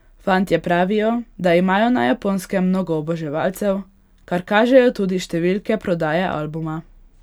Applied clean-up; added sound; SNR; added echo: none; none; none; none.